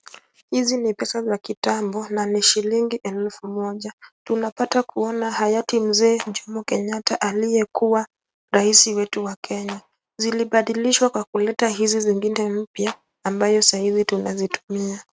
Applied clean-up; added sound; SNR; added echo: neural mask model RNNoise.